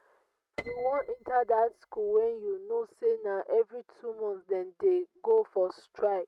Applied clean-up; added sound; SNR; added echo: neural mask model RNNoise.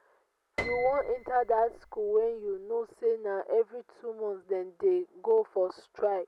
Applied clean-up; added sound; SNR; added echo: none; Piano; 13 dB; none.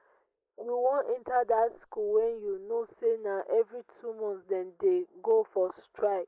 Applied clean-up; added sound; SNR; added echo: neural mask model Resemble Enhance denoiser.